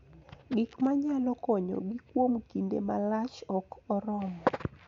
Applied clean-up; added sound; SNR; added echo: none; none; none; none.